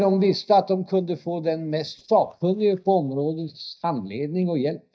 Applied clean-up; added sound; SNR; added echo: neural mask model DeepFilterNet 3.